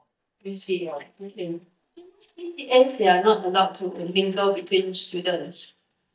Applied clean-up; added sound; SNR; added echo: neural mask model DeepFilterNet 3.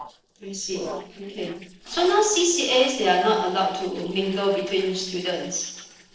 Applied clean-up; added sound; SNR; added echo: neural separator model SepFormer DNS4.